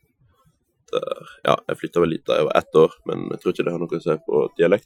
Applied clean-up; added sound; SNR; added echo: classical method Wiener filter.